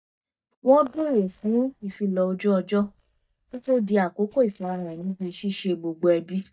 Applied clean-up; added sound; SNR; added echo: neural mask model DeepFilterNet 3.